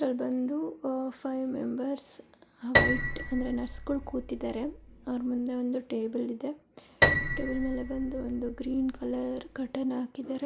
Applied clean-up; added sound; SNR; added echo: none; Piano; 0 dB; none.